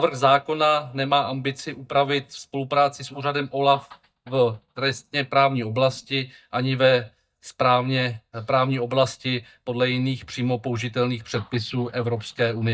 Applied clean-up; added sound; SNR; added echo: neural mask model DeepFilterNet 3.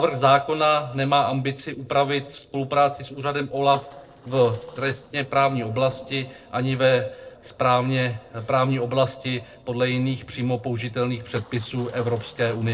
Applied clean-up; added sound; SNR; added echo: neural separator model SepFormer DNS4.